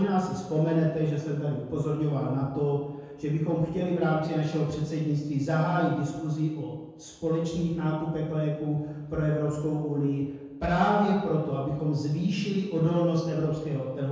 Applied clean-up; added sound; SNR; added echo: none; none; none; reverberation time 1.2 s.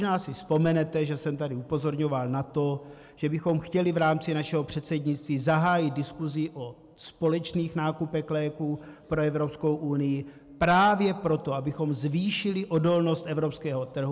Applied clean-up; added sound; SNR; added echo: none; none; none; none.